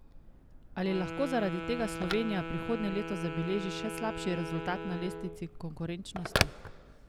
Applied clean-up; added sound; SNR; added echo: none; Wind instrument, woodwind instrument + Telephone; 3 dB; none.